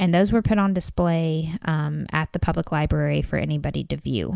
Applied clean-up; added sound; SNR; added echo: none; none; none; none.